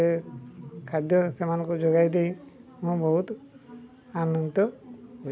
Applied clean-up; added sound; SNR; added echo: none; none; none; none.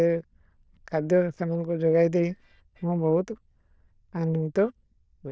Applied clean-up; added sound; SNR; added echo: neural diffusion model UNIVERSE++.